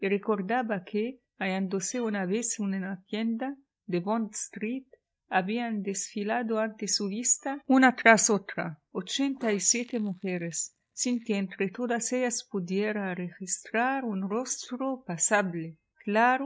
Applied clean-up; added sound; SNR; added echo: neural mask model DeepFilterNet 3.